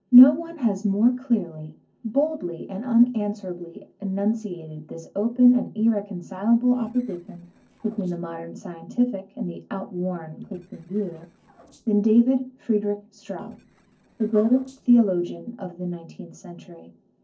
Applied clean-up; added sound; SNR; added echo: neural separator model SepFormer DNS4.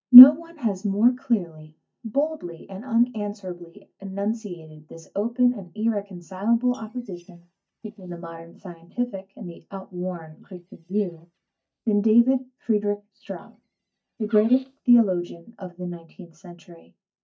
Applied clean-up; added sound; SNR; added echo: neural mask model DeepFilterNet 3.